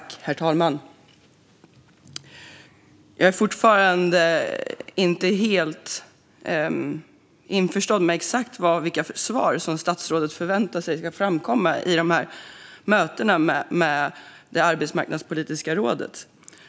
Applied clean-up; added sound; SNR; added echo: none; none; none; none.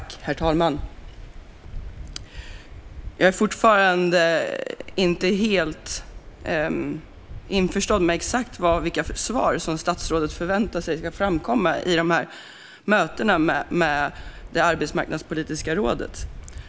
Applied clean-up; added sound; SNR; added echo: none; Waves, surf; 14 dB; none.